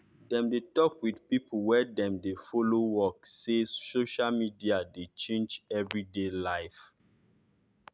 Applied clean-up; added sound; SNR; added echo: none; none; none; none.